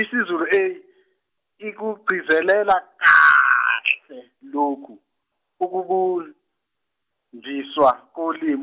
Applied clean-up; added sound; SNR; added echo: none; none; none; none.